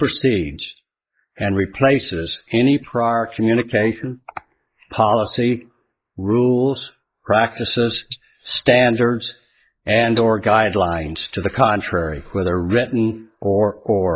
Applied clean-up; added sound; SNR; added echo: neural mask model Resemble Enhance denoiser.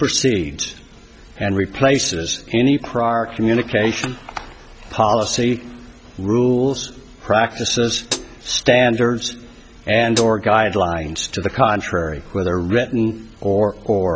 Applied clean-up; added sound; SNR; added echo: none; Hi-hat; 12 dB; none.